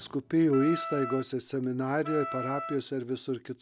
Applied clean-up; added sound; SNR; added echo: none; Wind instrument, woodwind instrument; 9 dB; none.